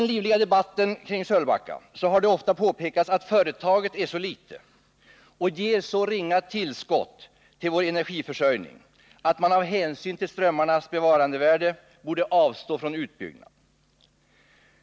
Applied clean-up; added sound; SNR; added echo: none; none; none; none.